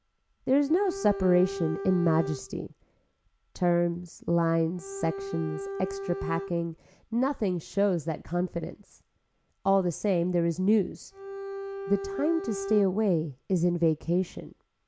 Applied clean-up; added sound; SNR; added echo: none; Bowed string instrument; 8 dB; none.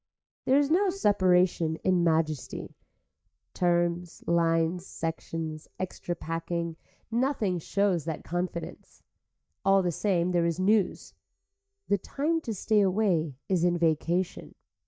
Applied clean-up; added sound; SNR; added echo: neural mask model DeepFilterNet 3.